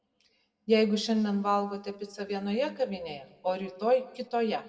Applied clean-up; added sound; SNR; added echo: none; none; none; reverberation time 0.9 s.